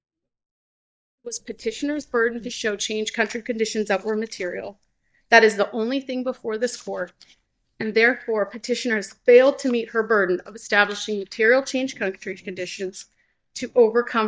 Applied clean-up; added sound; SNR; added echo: neural mask model DeepFilterNet 3.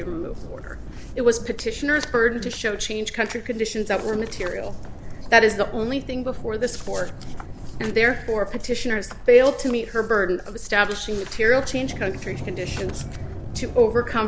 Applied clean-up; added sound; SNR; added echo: none; Sliding door; 15 dB; none.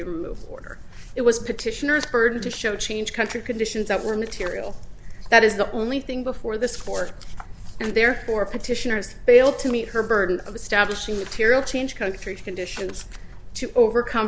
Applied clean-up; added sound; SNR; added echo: none; none; none; none.